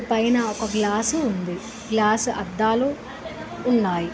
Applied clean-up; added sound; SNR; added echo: none; none; none; none.